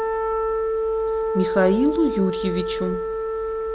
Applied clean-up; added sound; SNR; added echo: none; Wind instrument, woodwind instrument; 0 dB; none.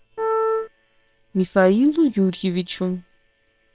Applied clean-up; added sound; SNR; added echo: neural separator model SepFormer WHAM!.